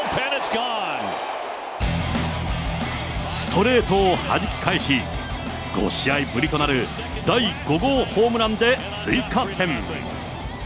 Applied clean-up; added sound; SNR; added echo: none; none; none; none.